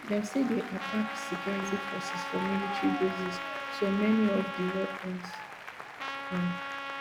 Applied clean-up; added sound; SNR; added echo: none; Applause + Trumpet; 5 dB; none.